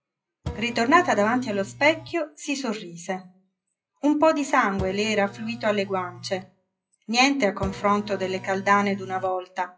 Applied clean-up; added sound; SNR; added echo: classical method WPE with log-MMSE.